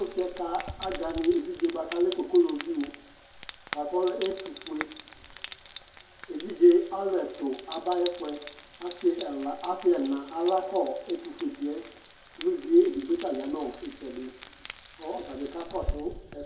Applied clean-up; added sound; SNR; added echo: none; Frying (food); 12 dB; reverberation time 0.1 s.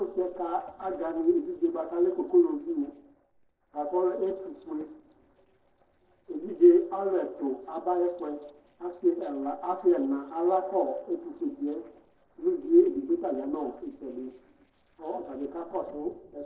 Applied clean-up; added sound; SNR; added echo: neural separator model SepFormer DNS4.